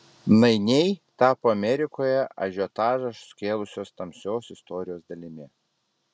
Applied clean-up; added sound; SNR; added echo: none; none; none; none.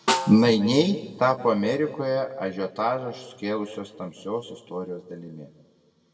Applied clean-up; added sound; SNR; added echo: none; Snare drum; 7 dB; reverberation time 1.5 s.